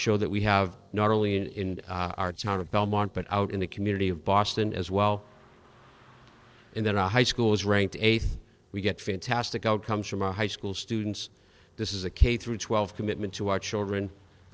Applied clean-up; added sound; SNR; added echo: neural separator model SepFormer DNS4.